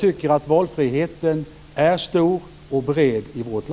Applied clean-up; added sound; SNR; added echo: none; none; none; none.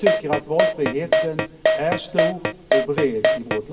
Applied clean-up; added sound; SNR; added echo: none; Keyboard (musical); -4 dB; reverberation time 1.6 s.